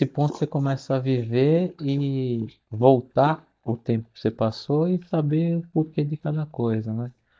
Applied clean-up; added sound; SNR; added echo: neural mask model DeepFilterNet 3.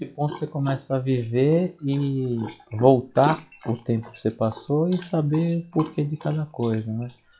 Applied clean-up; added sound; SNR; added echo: classical method log-MMSE.